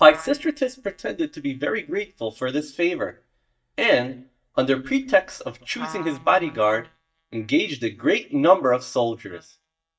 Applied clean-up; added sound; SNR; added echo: neural mask model DeepFilterNet 3.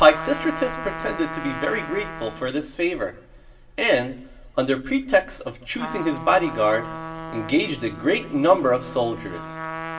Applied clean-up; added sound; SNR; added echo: none; Trumpet; 12 dB; reverberation time 0.8 s.